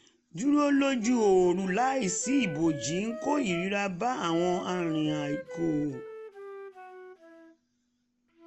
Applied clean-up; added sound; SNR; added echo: none; Wind instrument, woodwind instrument; 14 dB; none.